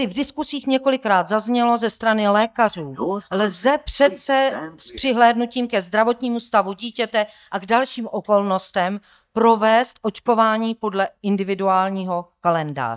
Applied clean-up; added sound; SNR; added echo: neural mask model DeepFilterNet 3.